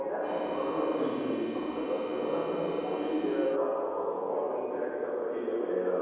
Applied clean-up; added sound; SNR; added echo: none; Organ; 10 dB; reverberation time 2.2 s.